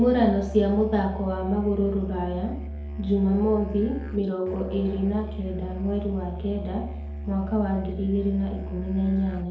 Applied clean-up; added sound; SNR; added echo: none; Musical instrument; 8 dB; reverberation time 2.1 s.